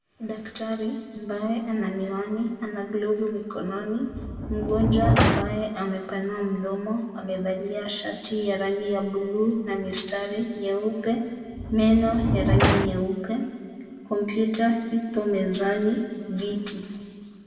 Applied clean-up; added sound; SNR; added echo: none; Sliding door; 0 dB; reverberation time 2.3 s.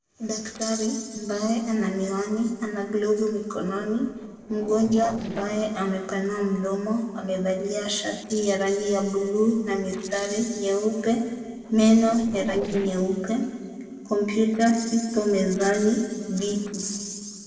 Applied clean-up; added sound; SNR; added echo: neural separator model SepFormer DNS4.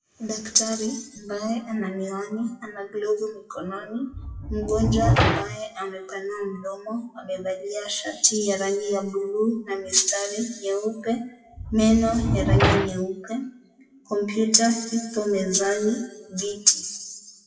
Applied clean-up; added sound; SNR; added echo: classical method WPE with log-MMSE.